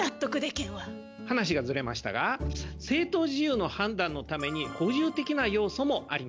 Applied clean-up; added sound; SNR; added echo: none; none; none; none.